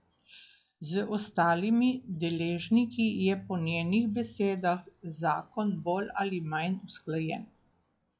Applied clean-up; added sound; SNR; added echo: classical method log-MMSE.